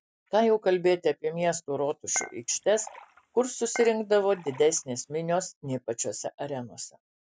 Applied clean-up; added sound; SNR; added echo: none; Dishes, pots, and pans / Chink, clink; 16 dB; none.